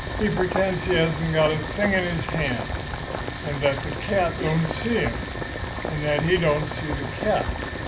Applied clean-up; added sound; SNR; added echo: none; Boiling; 4 dB; none.